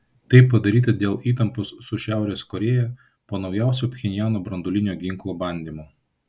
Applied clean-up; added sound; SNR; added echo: none; none; none; none.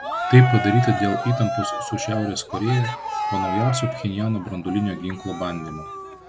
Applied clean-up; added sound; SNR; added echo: none; Cheering; 6 dB; none.